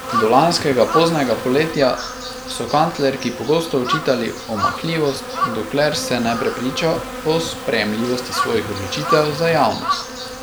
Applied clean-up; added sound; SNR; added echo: none; Insect + Crow; 7 dB; none.